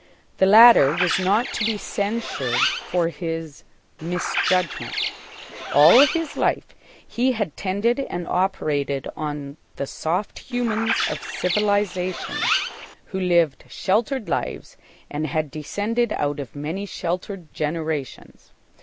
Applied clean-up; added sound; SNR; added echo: none; Bird; 4 dB; none.